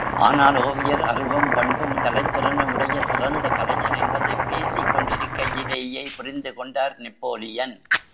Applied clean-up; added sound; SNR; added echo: none; Domestic sounds, home sounds; -1 dB; none.